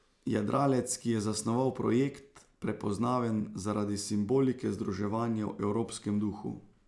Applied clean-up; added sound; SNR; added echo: none; none; none; none.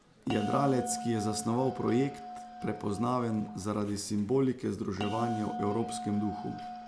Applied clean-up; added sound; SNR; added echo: none; Bell; 9 dB; none.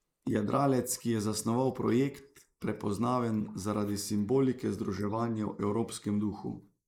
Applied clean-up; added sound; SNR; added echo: neural mask model Resemble Enhance denoiser.